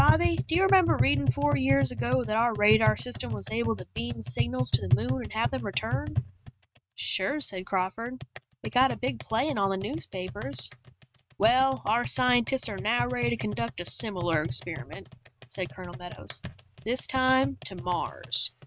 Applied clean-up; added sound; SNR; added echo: neural mask model RNNoise.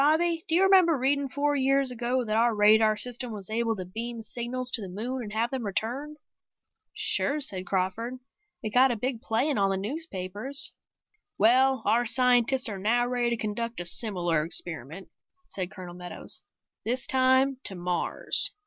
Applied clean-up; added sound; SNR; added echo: none; none; none; none.